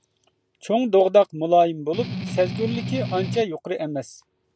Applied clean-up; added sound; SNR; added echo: none; Strum; 6 dB; none.